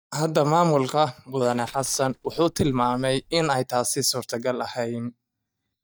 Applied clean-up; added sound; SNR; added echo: neural mask model DeepFilterNet 3.